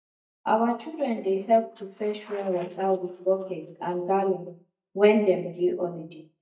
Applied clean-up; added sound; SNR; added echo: neural mask model DeepFilterNet 3.